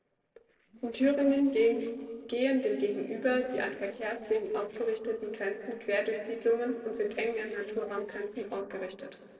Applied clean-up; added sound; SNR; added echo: neural separator model SepFormer DNS4.